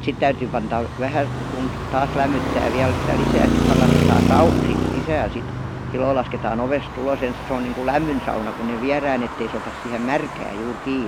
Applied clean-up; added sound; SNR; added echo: none; Traffic noise, roadway noise; 0 dB; none.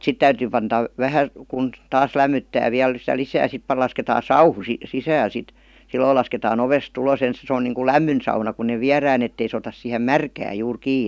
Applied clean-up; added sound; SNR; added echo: none; none; none; none.